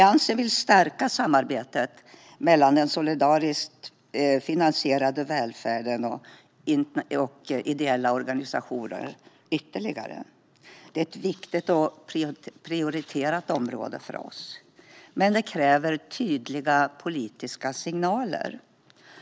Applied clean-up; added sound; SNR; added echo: none; none; none; none.